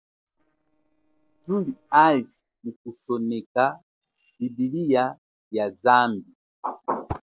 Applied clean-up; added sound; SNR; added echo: neural separator model SepFormer DNS4.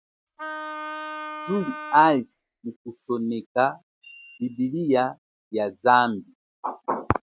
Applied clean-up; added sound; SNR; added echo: neural mask model RNNoise.